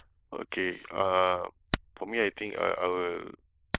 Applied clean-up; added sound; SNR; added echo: neural diffusion model UNIVERSE++.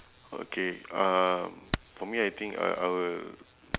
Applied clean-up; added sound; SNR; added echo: none; Hammer; 12 dB; none.